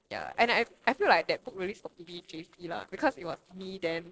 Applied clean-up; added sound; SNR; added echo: neural separator model SepFormer DNS4.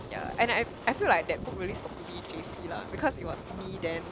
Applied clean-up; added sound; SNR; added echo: none; Fire; 8 dB; none.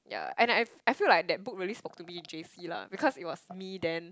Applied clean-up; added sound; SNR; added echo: none; none; none; none.